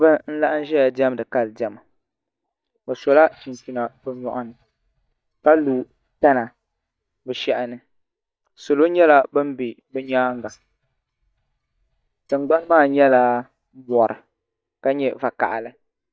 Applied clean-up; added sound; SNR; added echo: neural mask model DeepFilterNet 3.